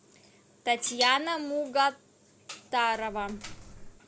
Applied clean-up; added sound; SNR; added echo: none; Coin (dropping); 15 dB; none.